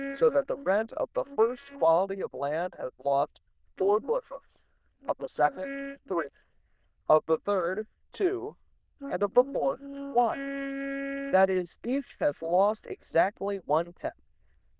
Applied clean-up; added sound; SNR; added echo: neural diffusion model UNIVERSE++.